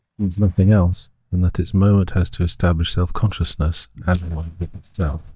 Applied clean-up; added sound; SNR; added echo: neural mask model DeepFilterNet 3.